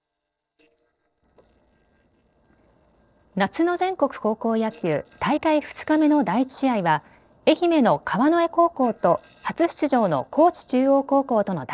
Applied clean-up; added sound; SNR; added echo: neural separator model SepFormer DNS4.